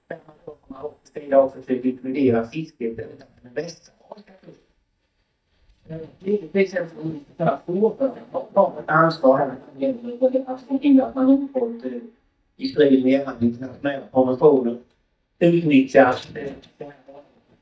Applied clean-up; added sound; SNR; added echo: neural mask model DeepFilterNet 3.